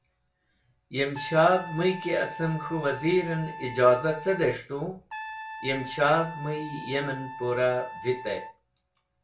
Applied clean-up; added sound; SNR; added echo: none; Trumpet; 12 dB; reverberation time 0.3 s.